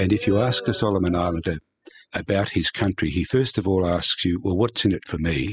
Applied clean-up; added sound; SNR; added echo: classical method spectral subtraction.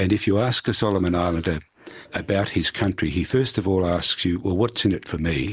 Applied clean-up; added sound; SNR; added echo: neural mask model Resemble Enhance denoiser.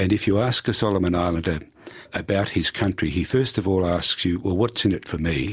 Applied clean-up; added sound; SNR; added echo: none; none; none; none.